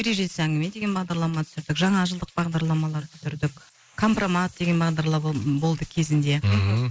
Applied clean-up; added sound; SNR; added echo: neural mask model Resemble Enhance denoiser.